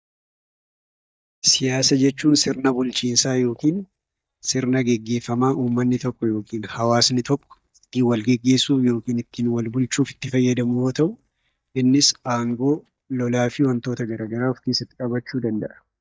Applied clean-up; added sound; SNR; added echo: neural mask model DeepFilterNet 3.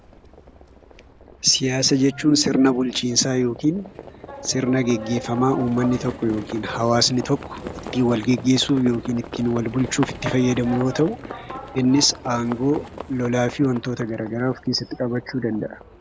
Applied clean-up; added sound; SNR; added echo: none; Livestock, farm animals, working animals; 14 dB; none.